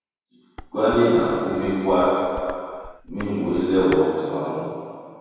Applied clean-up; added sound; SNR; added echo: none; Dishes, pots, and pans; 17 dB; reverberation time 2.2 s.